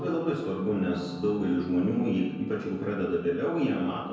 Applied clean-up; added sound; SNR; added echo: none; Wind instrument, woodwind instrument; 18 dB; reverberation time 1.2 s.